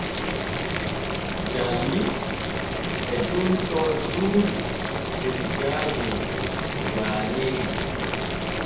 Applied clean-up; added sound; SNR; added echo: none; Boiling; -2 dB; reverberation time 0.9 s.